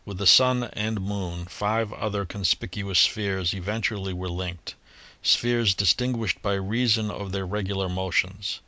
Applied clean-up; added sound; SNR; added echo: none; none; none; none.